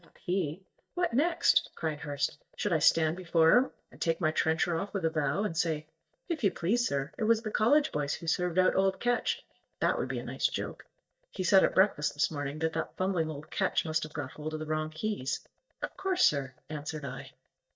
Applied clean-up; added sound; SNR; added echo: neural mask model DeepFilterNet 3.